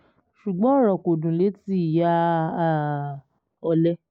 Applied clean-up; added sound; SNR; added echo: none; none; none; none.